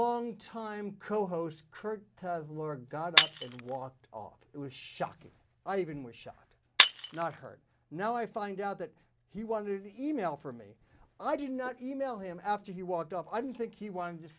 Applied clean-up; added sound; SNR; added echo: none; Shatter; -5 dB; none.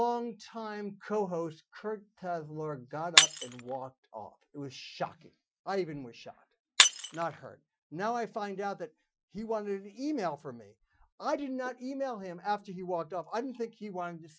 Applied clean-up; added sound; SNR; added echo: classical method Wiener filter.